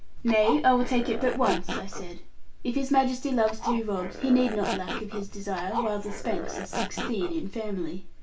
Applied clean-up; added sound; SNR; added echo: none; Zipper (clothing); 8 dB; reverberation time 0.2 s.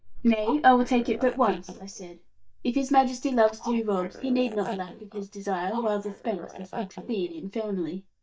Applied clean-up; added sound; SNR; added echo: neural mask model DeepFilterNet 3.